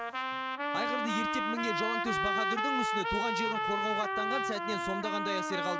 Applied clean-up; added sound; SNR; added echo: none; Trumpet; -4 dB; none.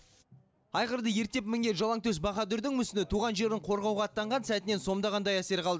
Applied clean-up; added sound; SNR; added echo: none; none; none; none.